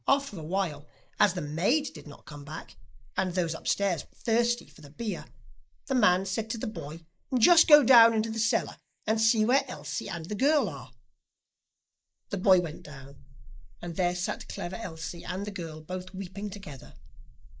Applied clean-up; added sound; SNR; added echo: neural mask model Resemble Enhance denoiser.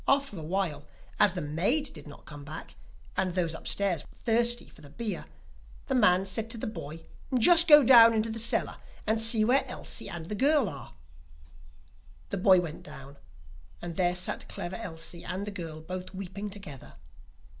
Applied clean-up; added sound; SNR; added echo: none; none; none; none.